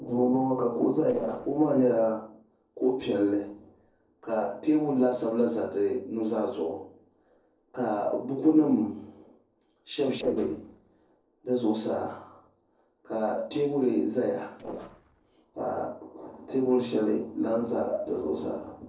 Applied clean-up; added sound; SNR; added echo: neural separator model SepFormer DNS4.